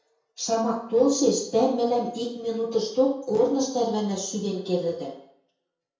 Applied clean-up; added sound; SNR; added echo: none; none; none; reverberation time 0.5 s.